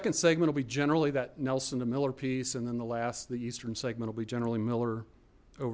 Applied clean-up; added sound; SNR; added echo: none; none; none; none.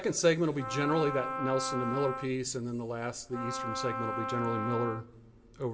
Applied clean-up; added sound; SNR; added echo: none; Wind instrument, woodwind instrument; 4 dB; reverberation time 1.7 s.